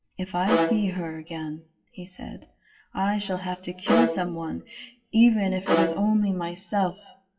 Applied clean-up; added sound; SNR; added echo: classical method WPE with log-MMSE.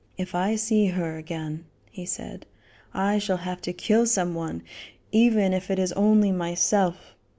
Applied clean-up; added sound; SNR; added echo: none; none; none; none.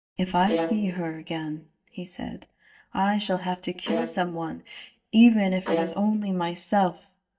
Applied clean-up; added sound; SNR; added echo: neural mask model DeepFilterNet 3.